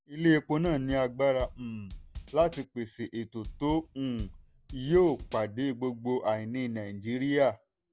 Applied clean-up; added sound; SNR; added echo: none; Drum kit; 14 dB; none.